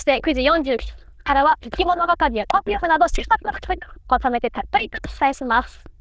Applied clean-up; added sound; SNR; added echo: neural diffusion model UNIVERSE++.